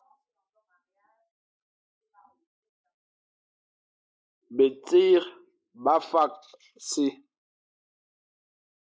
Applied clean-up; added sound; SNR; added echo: neural mask model Resemble Enhance denoiser.